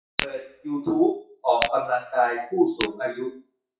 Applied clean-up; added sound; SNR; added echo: classical method WPE with log-MMSE.